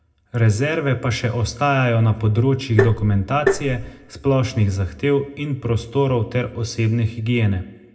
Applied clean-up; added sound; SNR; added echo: none; Tap; 3 dB; reverberation time 0.2 s.